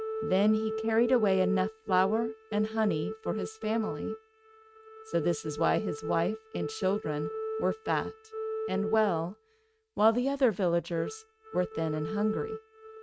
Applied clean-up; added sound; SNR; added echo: neural mask model RNNoise.